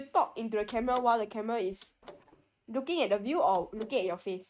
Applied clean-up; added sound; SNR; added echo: neural mask model RNNoise.